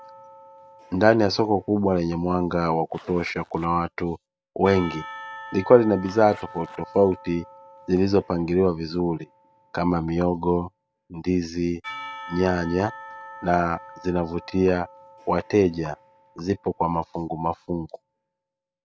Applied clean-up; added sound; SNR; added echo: none; Zipper (clothing) + Church bell / Percussion; 19 dB; none.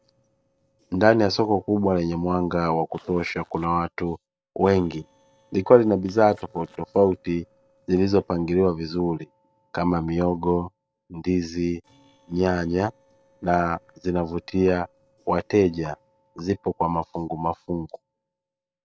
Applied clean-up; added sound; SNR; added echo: neural separator model SepFormer DNS4.